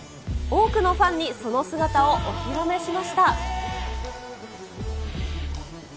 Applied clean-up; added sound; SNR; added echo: none; Wind instrument, woodwind instrument; 16 dB; none.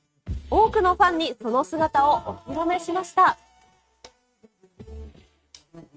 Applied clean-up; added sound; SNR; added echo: neural mask model RNNoise.